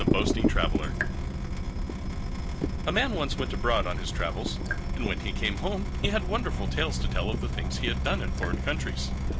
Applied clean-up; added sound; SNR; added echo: none; Drip / Water tap, faucet; -4 dB; none.